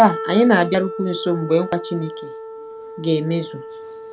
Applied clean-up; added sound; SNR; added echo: none; Wind instrument, woodwind instrument; 10 dB; none.